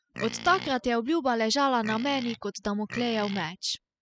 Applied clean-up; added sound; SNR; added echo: classical method spectral subtraction.